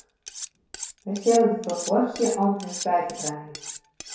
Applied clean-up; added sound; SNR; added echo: none; Cutlery, silverware; 12 dB; reverberation time 0.6 s.